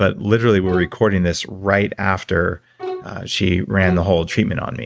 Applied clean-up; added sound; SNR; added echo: neural mask model RNNoise.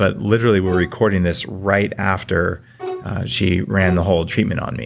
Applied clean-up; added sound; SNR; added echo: none; Bowed string instrument; 14 dB; none.